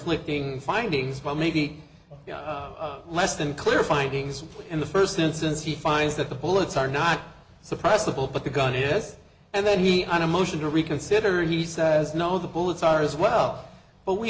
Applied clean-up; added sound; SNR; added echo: none; none; none; none.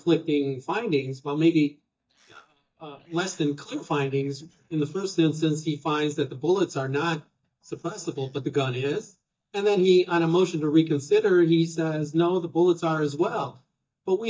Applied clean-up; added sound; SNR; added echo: neural mask model DeepFilterNet 3.